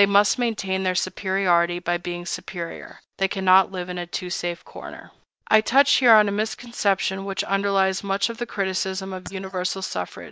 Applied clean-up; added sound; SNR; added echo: neural mask model DeepFilterNet 3.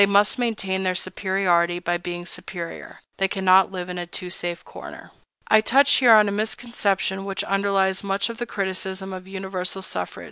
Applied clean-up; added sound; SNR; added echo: none; none; none; none.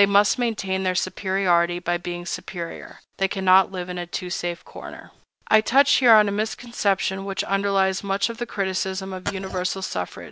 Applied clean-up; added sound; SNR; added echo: none; Glass; 8 dB; none.